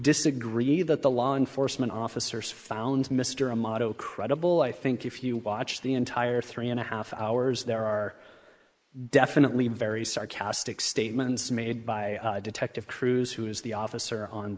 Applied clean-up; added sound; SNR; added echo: neural mask model Resemble Enhance denoiser.